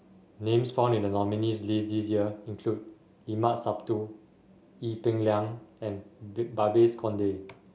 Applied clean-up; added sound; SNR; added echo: none; none; none; none.